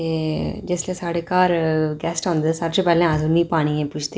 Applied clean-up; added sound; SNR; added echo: none; none; none; none.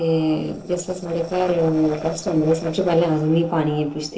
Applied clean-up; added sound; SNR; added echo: neural separator model SepFormer DNS4.